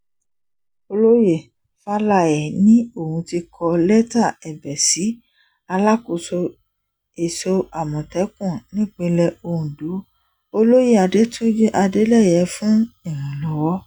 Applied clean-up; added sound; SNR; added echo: none; none; none; none.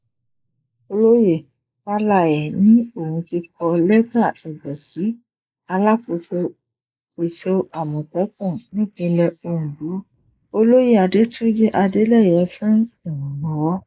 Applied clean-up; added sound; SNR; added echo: neural mask model Resemble Enhance denoiser.